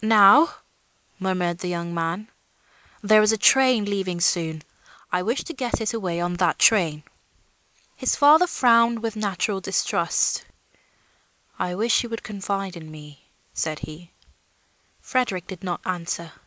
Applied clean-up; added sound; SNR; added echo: none; none; none; none.